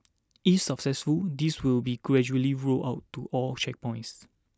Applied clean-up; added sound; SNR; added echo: none; none; none; none.